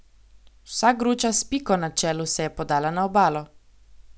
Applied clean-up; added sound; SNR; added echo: none; none; none; none.